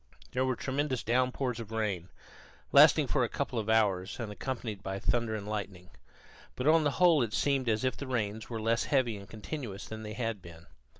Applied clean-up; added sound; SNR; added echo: neural mask model Resemble Enhance denoiser.